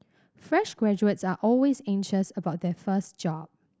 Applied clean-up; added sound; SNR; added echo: none; none; none; none.